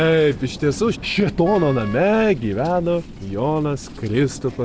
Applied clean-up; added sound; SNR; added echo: none; Wind instrument, woodwind instrument; 19 dB; none.